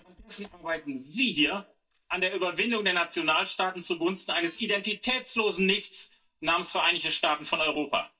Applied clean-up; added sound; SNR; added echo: neural mask model DeepFilterNet 3.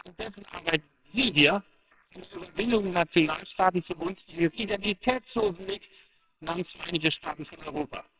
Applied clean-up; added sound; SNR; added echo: neural separator model SepFormer WHAMR!.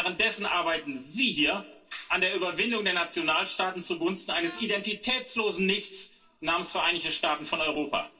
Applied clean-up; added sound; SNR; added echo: neural separator model SepFormer DNS4.